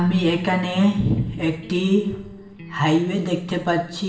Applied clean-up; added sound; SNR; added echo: none; Electric guitar; 18 dB; reverberation time 0.8 s.